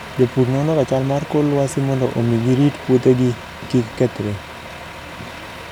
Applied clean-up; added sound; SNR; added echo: none; Truck; 15 dB; none.